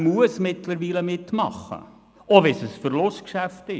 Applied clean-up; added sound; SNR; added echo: none; none; none; none.